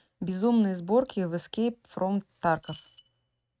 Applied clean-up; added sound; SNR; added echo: neural mask model RNNoise.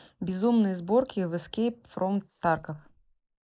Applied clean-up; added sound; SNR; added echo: neural mask model Resemble Enhance denoiser.